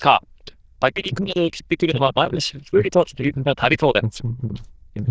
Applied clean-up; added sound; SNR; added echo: neural diffusion model UNIVERSE++.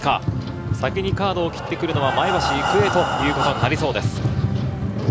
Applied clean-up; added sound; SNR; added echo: none; Breathing; 6 dB; none.